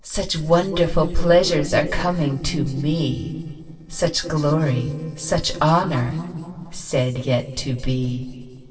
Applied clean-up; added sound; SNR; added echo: neural separator model SepFormer DNS4.